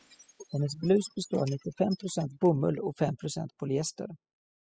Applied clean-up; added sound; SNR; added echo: classical method spectral subtraction.